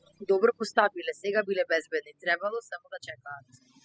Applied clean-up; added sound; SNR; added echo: classical method spectral subtraction.